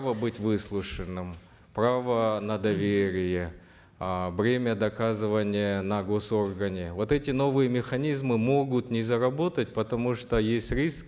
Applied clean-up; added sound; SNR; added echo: none; none; none; none.